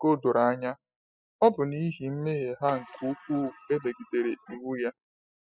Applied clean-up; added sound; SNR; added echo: classical method spectral subtraction.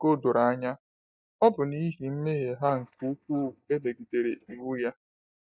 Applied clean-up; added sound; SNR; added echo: neural mask model DeepFilterNet 3.